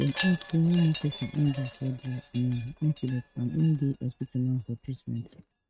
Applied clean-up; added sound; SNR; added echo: neural mask model RNNoise.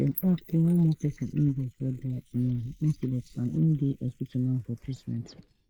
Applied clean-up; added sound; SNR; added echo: neural mask model Resemble Enhance denoiser.